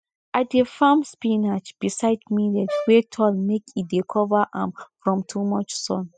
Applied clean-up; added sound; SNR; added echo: classical method spectral subtraction.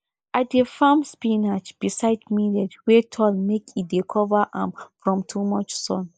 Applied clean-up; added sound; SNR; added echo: neural mask model Resemble Enhance denoiser.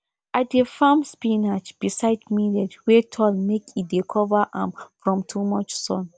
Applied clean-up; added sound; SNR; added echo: none; none; none; none.